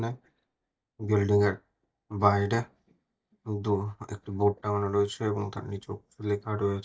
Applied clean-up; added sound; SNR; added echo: neural mask model DeepFilterNet 3.